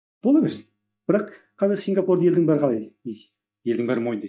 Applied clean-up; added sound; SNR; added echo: neural mask model DeepFilterNet 3.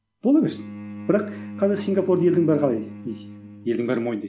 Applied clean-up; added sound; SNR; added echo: none; Bowed string instrument; 14 dB; reverberation time 0.2 s.